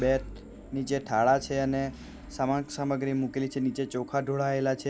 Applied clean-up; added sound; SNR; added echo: none; Engine / Mechanisms; 16 dB; none.